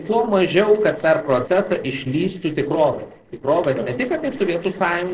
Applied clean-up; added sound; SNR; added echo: neural separator model SepFormer DNS4.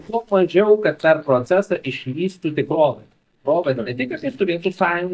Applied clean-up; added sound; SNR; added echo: neural mask model DeepFilterNet 3.